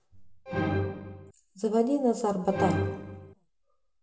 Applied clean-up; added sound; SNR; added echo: none; Musical instrument; 3 dB; reverberation time 0.7 s.